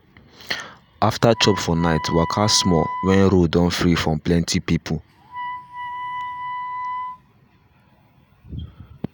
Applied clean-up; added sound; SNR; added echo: none; Wind instrument, woodwind instrument; 10 dB; none.